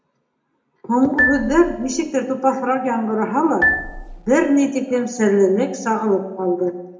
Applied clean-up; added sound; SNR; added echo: none; Marimba, xylophone; 6 dB; reverberation time 0.6 s.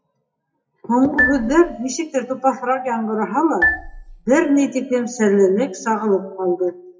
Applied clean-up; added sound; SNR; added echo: classical method WPE with log-MMSE.